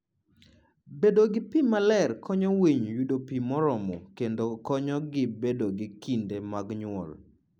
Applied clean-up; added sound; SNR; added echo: none; none; none; none.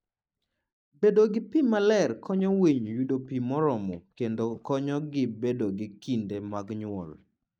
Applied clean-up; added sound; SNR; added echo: neural mask model DeepFilterNet 3.